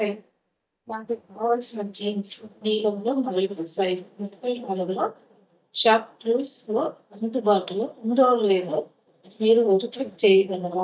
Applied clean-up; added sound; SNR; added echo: neural mask model DeepFilterNet 3.